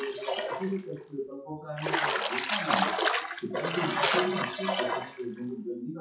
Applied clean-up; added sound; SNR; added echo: classical method WPE with log-MMSE.